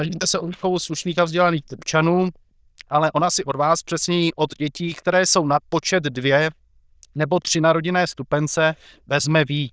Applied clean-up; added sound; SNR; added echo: neural diffusion model UNIVERSE++.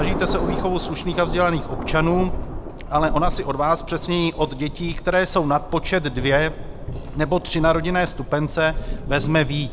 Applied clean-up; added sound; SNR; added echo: none; Thunder; 6 dB; none.